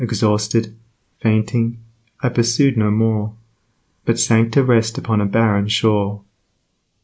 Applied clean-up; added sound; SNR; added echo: neural mask model Resemble Enhance denoiser.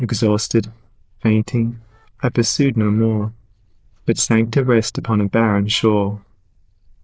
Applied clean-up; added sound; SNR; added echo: neural diffusion model UNIVERSE++.